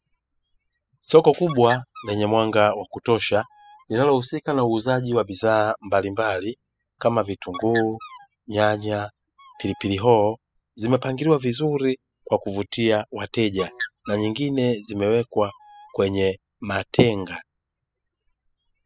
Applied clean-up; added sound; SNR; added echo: classical method spectral subtraction.